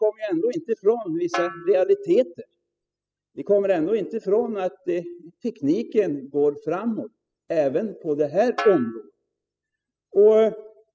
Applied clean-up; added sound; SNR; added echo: classical method spectral subtraction.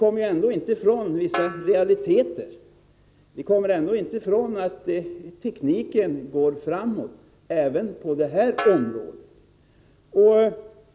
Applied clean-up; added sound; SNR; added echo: none; Snare drum; 13 dB; none.